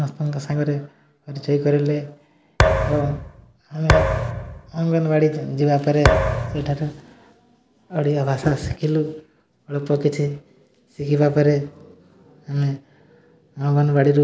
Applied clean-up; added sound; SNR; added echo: none; Thump, thud; -1 dB; none.